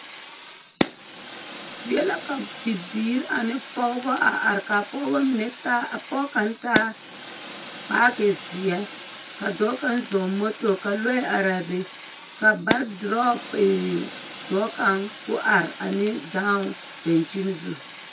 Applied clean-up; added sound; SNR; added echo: none; Fire; 11 dB; reverberation time 0.1 s.